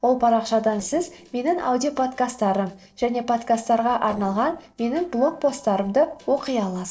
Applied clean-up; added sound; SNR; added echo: neural separator model SepFormer DNS4.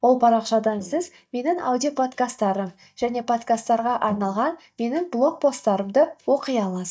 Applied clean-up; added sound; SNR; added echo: neural mask model DeepFilterNet 3.